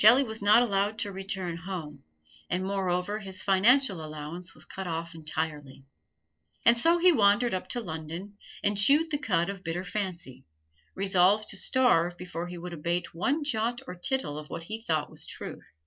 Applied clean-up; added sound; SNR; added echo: neural separator model SepFormer DNS4.